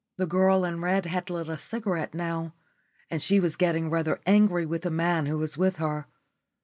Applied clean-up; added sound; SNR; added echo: none; none; none; none.